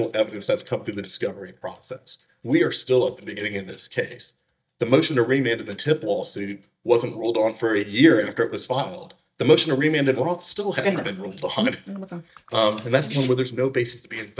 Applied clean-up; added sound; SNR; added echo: neural mask model DeepFilterNet 3.